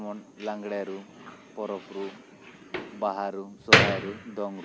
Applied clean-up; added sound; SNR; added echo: none; Slam; -5 dB; none.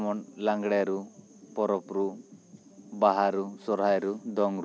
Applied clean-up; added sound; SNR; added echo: none; none; none; none.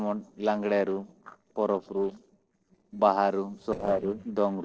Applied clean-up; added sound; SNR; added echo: neural separator model SepFormer DNS4.